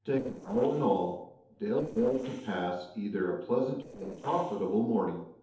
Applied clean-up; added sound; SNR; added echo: neural separator model SepFormer DNS4.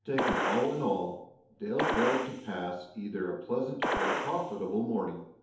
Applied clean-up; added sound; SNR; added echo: none; Gunshot, gunfire; 2 dB; reverberation time 2.2 s.